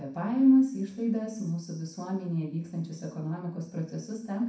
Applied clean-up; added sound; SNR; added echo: none; none; none; reverberation time 0.6 s.